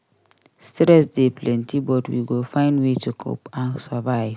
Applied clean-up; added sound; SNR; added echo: none; none; none; none.